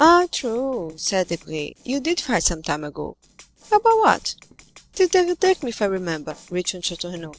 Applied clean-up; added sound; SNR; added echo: neural separator model SepFormer DNS4.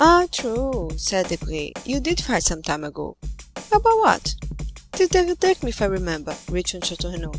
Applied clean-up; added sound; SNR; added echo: none; Drum kit; 10 dB; none.